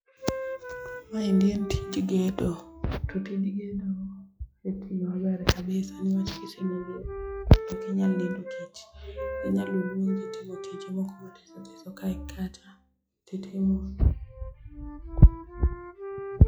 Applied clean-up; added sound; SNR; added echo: classical method log-MMSE.